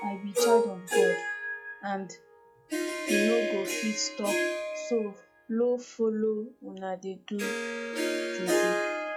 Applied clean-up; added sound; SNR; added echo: classical method log-MMSE.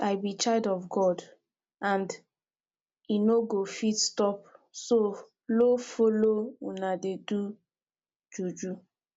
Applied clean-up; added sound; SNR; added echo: none; none; none; none.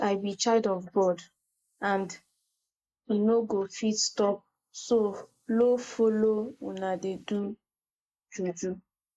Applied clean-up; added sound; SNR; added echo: neural mask model Resemble Enhance denoiser.